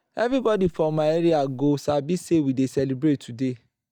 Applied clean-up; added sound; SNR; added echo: neural mask model DeepFilterNet 3.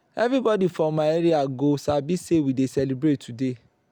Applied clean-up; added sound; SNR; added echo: none; none; none; none.